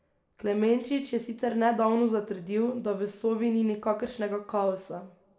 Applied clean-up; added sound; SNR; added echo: none; none; none; reverberation time 0.9 s.